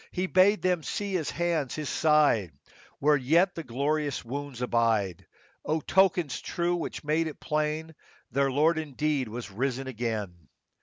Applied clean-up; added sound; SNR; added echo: none; none; none; none.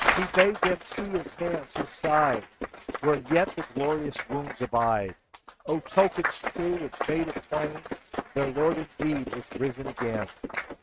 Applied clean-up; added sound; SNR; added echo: neural mask model RNNoise.